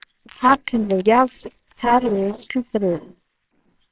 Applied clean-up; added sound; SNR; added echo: neural separator model SepFormer WHAMR!.